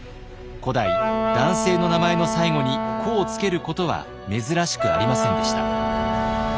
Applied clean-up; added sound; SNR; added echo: none; Wind instrument, woodwind instrument; 0 dB; none.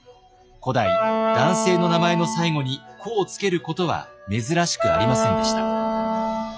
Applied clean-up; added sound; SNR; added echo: classical method log-MMSE.